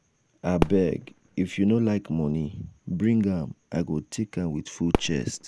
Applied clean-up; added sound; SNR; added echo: none; Fireworks; 9 dB; none.